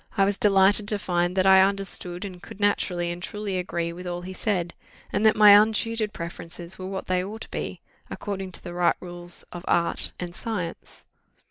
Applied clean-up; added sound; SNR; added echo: none; none; none; none.